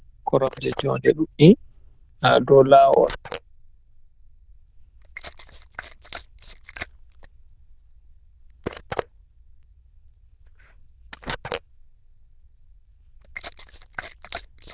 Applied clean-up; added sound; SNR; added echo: neural diffusion model UNIVERSE++.